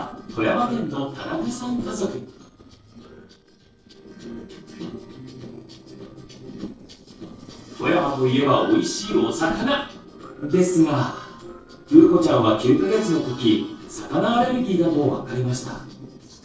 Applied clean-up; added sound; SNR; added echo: neural separator model SepFormer DNS4.